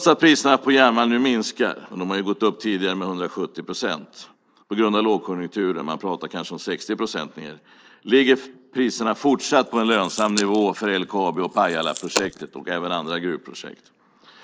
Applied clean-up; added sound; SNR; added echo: neural mask model Resemble Enhance denoiser.